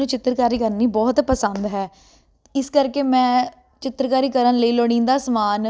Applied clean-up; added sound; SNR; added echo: none; none; none; none.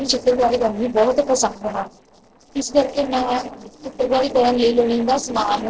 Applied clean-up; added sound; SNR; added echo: neural separator model SepFormer DNS4.